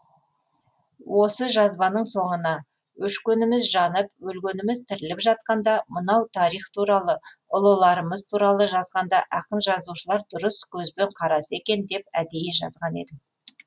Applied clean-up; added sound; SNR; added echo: none; none; none; none.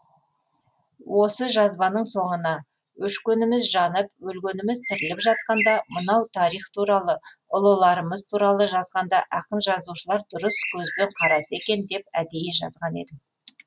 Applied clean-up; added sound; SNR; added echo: none; Bird; 6 dB; none.